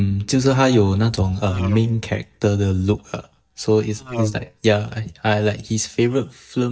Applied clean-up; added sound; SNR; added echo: neural mask model DeepFilterNet 3.